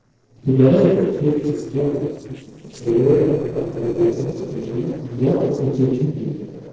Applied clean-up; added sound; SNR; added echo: neural separator model SepFormer DNS4.